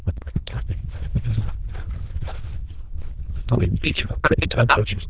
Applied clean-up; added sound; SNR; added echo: neural diffusion model UNIVERSE++.